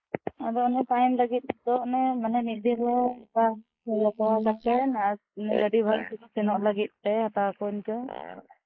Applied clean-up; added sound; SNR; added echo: neural mask model Resemble Enhance denoiser.